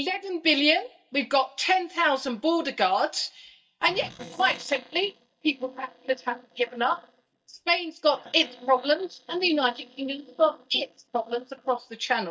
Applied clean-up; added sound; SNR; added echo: neural mask model DeepFilterNet 3.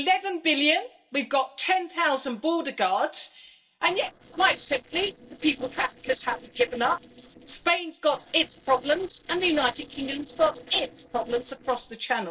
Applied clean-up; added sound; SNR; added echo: neural separator model SepFormer DNS4.